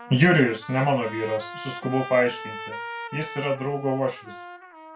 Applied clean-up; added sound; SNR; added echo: none; Trumpet; 13 dB; reverberation time 0.2 s.